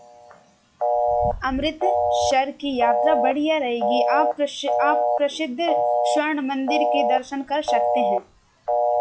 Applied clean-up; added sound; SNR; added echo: classical method log-MMSE.